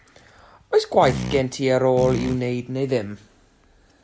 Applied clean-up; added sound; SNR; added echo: none; Fart; 7 dB; none.